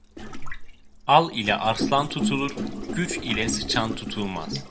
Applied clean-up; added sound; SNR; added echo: none; Gurgling; 5 dB; reverberation time 0.3 s.